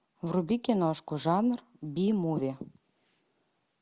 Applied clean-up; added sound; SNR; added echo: none; none; none; none.